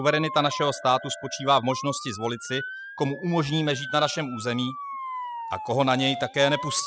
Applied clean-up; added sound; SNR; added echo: classical method spectral subtraction.